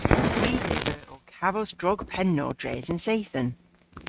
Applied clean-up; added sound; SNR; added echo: neural mask model RNNoise.